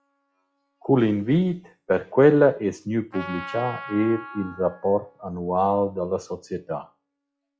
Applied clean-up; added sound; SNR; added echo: classical method log-MMSE.